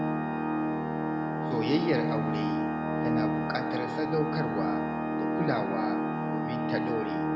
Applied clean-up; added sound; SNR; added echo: none; Organ; -4 dB; none.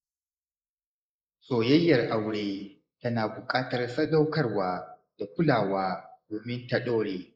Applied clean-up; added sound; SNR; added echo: neural mask model Resemble Enhance denoiser.